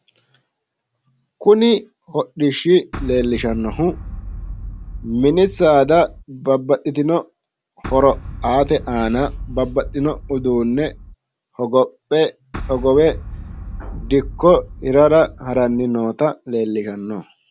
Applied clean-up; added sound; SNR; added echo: none; Boom; 12 dB; none.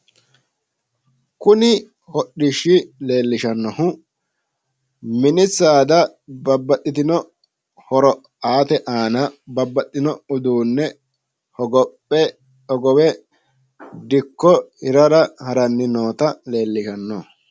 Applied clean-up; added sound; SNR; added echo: none; none; none; none.